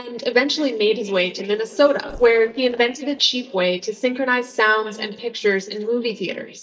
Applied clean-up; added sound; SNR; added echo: neural mask model DeepFilterNet 3.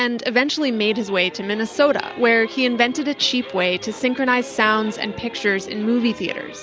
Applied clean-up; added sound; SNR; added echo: none; none; none; none.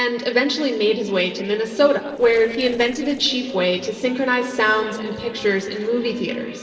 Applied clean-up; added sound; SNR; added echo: neural separator model SepFormer DNS4.